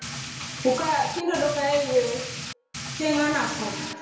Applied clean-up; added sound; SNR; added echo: none; Rain; 8 dB; reverberation time 0.5 s.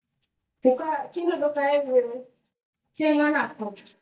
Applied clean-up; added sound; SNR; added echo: neural mask model DeepFilterNet 3.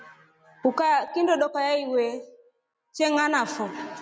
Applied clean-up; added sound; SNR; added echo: none; none; none; none.